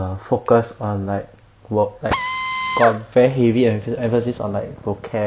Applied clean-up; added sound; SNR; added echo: none; Drill; 7 dB; none.